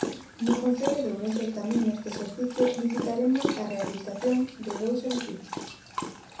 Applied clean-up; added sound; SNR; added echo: none; Dog; 7 dB; reverberation time 0.6 s.